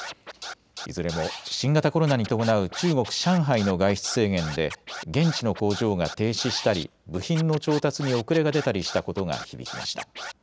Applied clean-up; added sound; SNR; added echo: none; Scratching (performance technique); 14 dB; none.